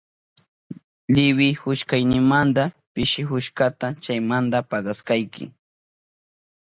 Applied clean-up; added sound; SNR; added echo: none; none; none; none.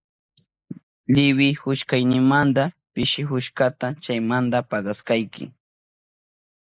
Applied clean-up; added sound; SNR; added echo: neural mask model Resemble Enhance denoiser.